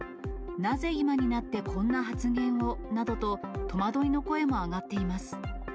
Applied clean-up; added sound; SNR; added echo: none; none; none; none.